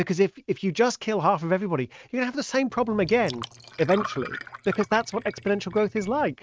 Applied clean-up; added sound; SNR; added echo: neural mask model RNNoise.